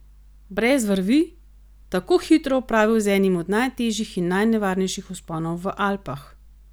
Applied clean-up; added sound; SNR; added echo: none; none; none; none.